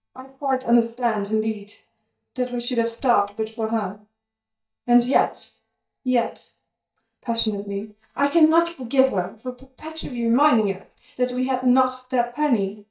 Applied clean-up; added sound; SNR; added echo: neural mask model DeepFilterNet 3.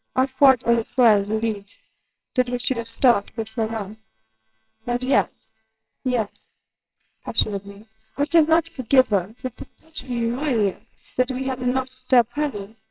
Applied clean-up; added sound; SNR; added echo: neural separator model SepFormer WHAMR!.